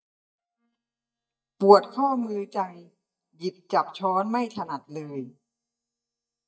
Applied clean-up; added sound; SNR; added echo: neural mask model DeepFilterNet 3.